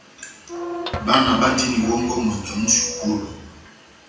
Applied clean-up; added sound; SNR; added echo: none; Squeak / Thump, thud; 10 dB; reverberation time 0.9 s.